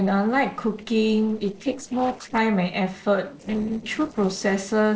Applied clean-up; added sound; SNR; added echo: neural separator model SepFormer DNS4.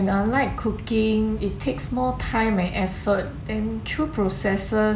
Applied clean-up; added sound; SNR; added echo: none; none; none; none.